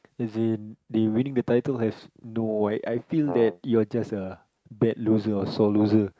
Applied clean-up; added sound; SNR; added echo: neural mask model RNNoise.